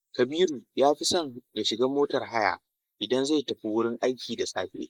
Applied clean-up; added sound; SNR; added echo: neural mask model Resemble Enhance denoiser.